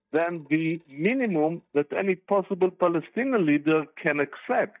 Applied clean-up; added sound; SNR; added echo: neural mask model DeepFilterNet 3.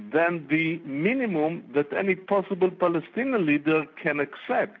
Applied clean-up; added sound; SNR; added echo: none; none; none; none.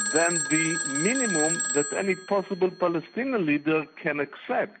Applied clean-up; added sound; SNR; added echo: none; Telephone; 3 dB; none.